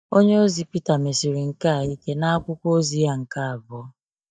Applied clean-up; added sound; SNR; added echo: neural mask model DeepFilterNet 3.